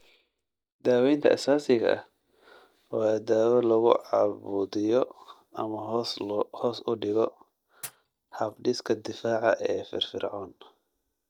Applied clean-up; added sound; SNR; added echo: neural mask model DeepFilterNet 3.